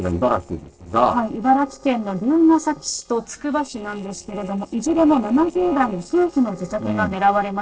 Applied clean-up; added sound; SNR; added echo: neural separator model SepFormer DNS4.